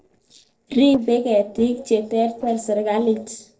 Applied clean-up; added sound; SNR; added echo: neural separator model SepFormer DNS4.